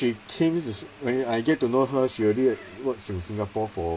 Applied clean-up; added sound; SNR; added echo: none; none; none; none.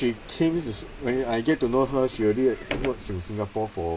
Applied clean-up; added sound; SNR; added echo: none; Sliding door; 13 dB; none.